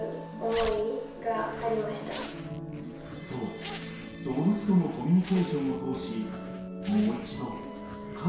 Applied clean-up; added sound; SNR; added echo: none; Zipper (clothing); 14 dB; reverberation time 0.7 s.